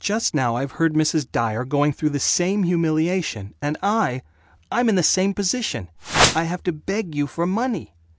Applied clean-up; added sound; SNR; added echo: none; Whoosh, swoosh, swish; -3 dB; none.